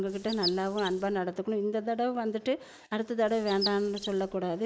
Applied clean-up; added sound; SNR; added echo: none; Chirp, tweet; 9 dB; none.